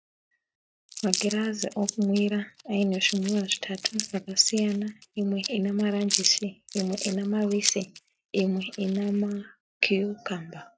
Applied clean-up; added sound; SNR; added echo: neural mask model RNNoise.